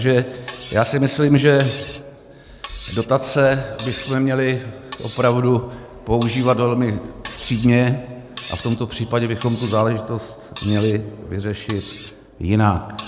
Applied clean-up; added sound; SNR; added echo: none; Cutlery, silverware; 12 dB; none.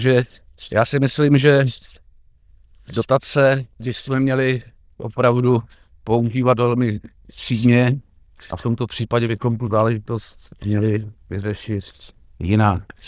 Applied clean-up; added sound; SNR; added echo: neural diffusion model UNIVERSE++.